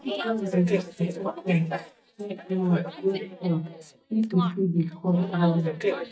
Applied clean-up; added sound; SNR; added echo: neural mask model DeepFilterNet 3.